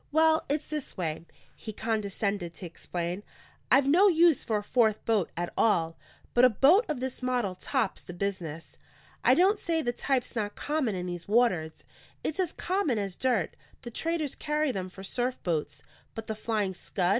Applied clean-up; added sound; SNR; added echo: none; none; none; none.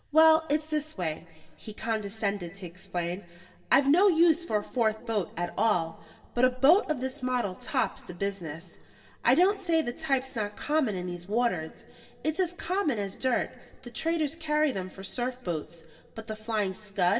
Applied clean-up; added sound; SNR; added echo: none; none; none; reverberation time 3.0 s.